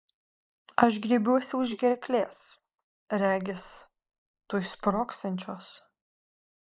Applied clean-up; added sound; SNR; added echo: neural mask model Resemble Enhance denoiser.